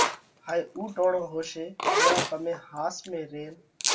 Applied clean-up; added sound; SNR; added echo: none; Zipper (clothing); -1 dB; reverberation time 0.2 s.